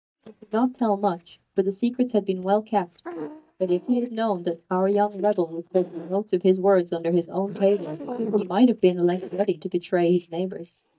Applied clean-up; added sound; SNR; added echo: neural mask model DeepFilterNet 3.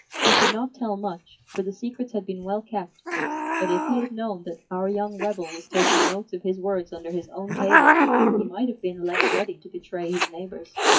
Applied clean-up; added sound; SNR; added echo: classical method WPE with log-MMSE.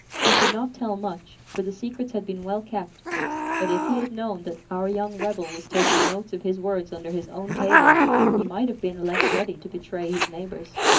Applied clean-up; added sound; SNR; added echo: none; Hiss; -4 dB; reverberation time 0.3 s.